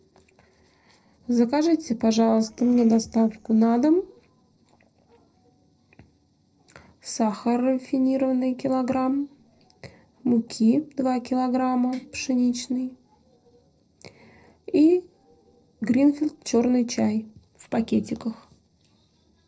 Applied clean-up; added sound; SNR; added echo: neural separator model SepFormer DNS4.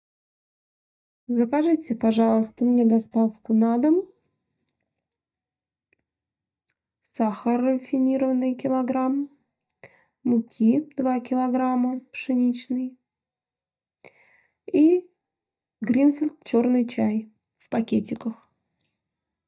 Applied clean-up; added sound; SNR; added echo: neural mask model DeepFilterNet 3.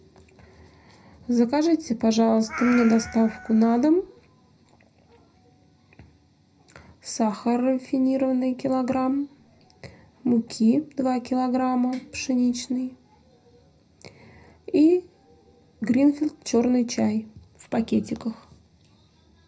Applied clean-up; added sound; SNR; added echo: none; Meow; 11 dB; reverberation time 0.4 s.